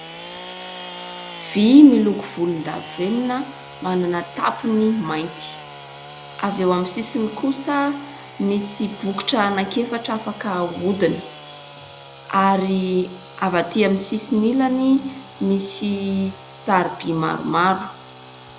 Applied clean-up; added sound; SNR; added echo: none; Sawing / Engine; 17 dB; none.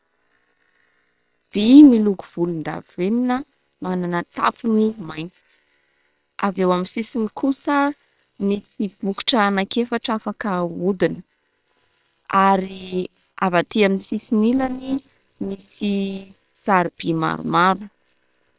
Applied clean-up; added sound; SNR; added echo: neural separator model SepFormer WHAM!.